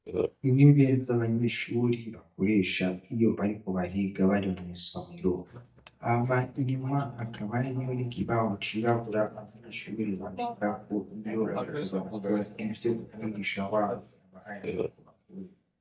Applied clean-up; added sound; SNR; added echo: neural mask model DeepFilterNet 3.